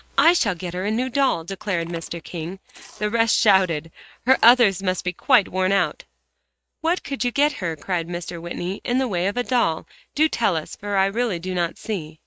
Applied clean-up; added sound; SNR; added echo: neural mask model RNNoise.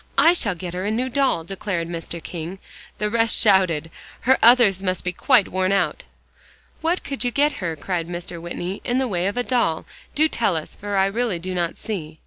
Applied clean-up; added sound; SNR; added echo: none; none; none; none.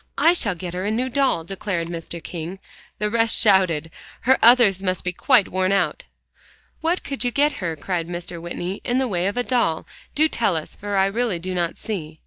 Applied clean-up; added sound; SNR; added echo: neural mask model DeepFilterNet 3.